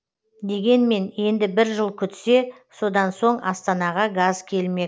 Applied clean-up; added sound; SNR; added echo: none; none; none; none.